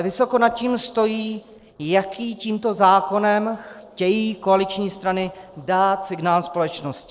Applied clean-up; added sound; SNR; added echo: neural separator model SepFormer DNS4.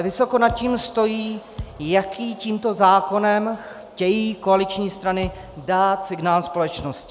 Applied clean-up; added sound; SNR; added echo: none; Thump, thud; 17 dB; none.